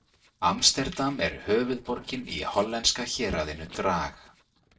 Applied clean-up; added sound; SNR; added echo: neural separator model SepFormer DNS4.